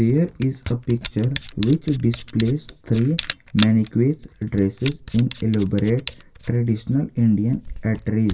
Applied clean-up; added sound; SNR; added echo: none; Camera; 15 dB; reverberation time 0.1 s.